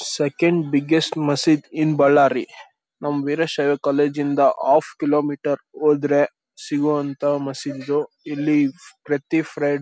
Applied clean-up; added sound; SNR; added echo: none; none; none; none.